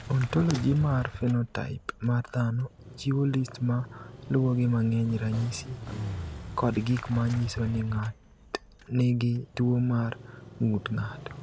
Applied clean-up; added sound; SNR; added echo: none; Motorcycle; 13 dB; none.